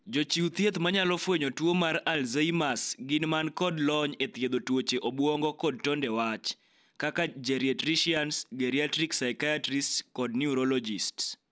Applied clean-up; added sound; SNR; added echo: none; none; none; none.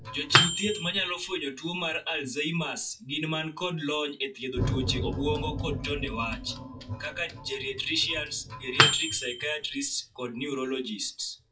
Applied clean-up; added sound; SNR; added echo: classical method WPE with log-MMSE.